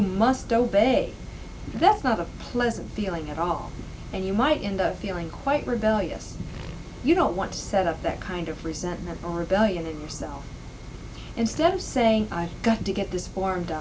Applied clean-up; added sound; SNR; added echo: none; Fart; 18 dB; none.